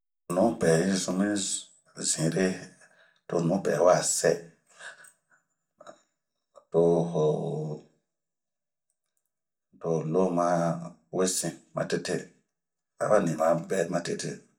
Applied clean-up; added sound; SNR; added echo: none; none; none; reverberation time 0.2 s.